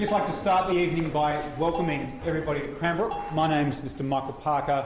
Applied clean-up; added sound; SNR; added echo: none; Bell; 14 dB; none.